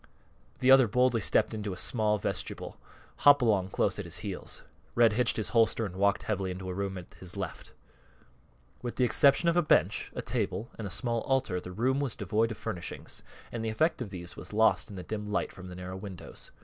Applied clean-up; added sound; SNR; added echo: none; none; none; none.